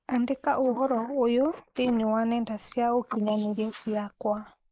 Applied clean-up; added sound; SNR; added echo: neural mask model Resemble Enhance denoiser.